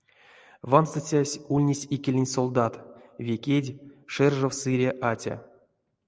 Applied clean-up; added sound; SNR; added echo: none; none; none; none.